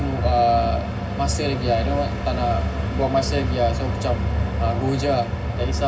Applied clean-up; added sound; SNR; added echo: none; none; none; reverberation time 0.4 s.